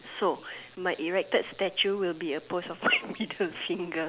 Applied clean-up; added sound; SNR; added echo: none; none; none; none.